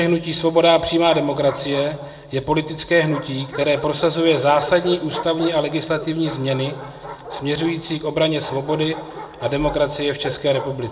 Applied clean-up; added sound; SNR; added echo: none; Bark; 15 dB; reverberation time 1.1 s.